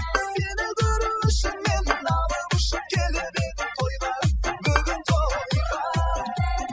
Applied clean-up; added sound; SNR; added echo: classical method spectral subtraction.